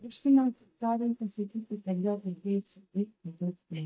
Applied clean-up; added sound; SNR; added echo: neural mask model DeepFilterNet 3.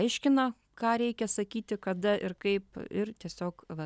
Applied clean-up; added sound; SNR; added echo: none; none; none; none.